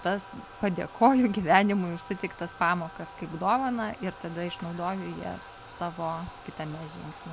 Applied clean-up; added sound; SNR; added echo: none; Bathtub (filling or washing); 17 dB; none.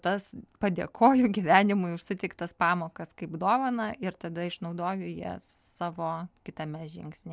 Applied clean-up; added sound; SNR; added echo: none; none; none; none.